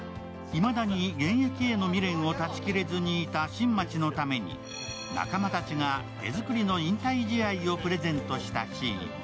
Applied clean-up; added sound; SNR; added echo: none; none; none; none.